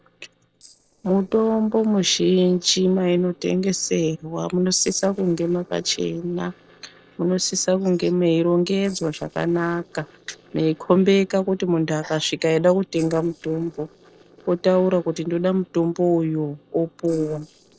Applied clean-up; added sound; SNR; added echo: neural separator model SepFormer DNS4.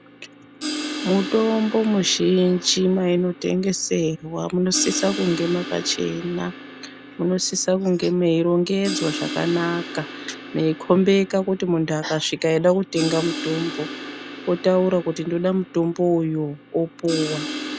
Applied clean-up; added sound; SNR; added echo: none; Crash cymbal; 11 dB; none.